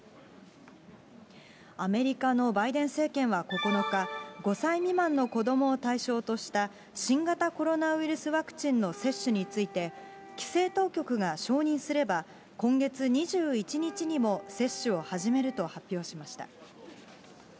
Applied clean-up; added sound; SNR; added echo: none; Wind instrument, woodwind instrument; 19 dB; none.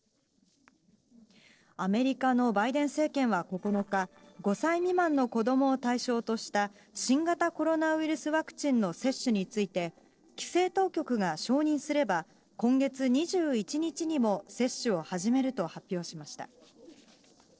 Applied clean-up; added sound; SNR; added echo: neural separator model SepFormer DNS4.